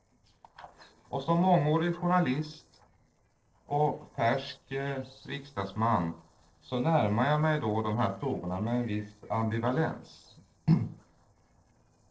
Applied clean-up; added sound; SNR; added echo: neural separator model SepFormer DNS4.